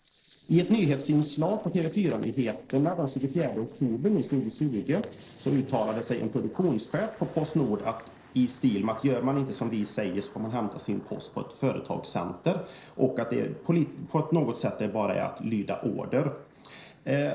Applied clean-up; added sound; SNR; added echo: neural separator model SepFormer DNS4.